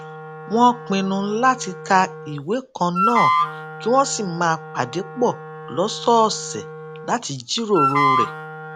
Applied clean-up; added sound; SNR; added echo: none; Wind instrument, woodwind instrument; 4 dB; none.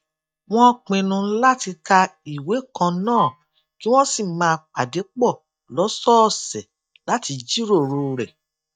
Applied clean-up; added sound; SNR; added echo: neural mask model DeepFilterNet 3.